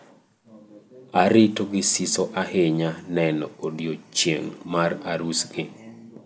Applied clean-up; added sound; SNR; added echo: none; none; none; none.